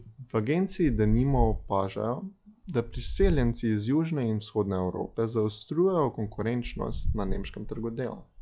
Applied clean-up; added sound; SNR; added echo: classical method log-MMSE.